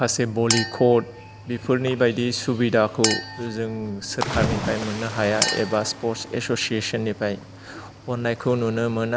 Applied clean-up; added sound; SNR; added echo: none; Cricket / Waves, surf + Chink, clink; 7 dB; none.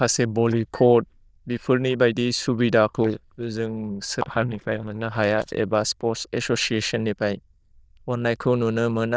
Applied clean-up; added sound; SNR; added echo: neural diffusion model UNIVERSE++.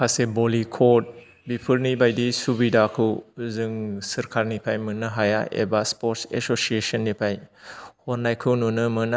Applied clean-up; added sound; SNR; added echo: none; none; none; none.